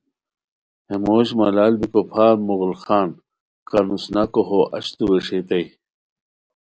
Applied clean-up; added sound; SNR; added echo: none; none; none; none.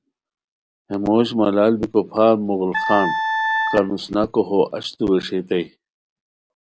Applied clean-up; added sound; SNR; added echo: none; Wind instrument, woodwind instrument; 3 dB; none.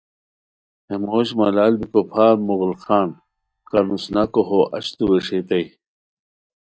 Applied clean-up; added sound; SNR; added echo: neural mask model DeepFilterNet 3.